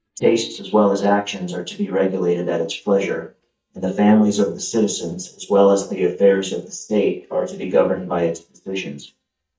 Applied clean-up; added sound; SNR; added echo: neural mask model DeepFilterNet 3.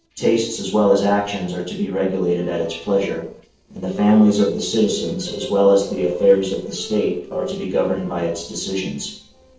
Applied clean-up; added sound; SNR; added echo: neural separator model SepFormer DNS4.